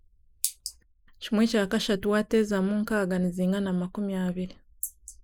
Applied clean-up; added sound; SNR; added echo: neural mask model Resemble Enhance denoiser.